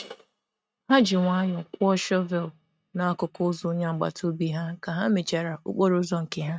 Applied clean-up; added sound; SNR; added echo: neural mask model RNNoise.